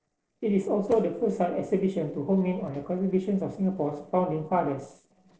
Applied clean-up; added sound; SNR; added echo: neural separator model SepFormer DNS4.